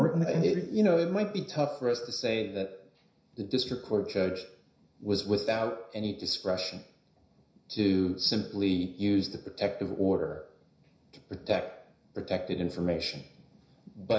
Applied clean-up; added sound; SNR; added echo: none; none; none; reverberation time 0.5 s.